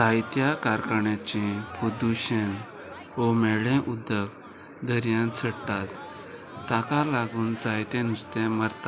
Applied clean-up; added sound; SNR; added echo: none; Crowd; 16 dB; none.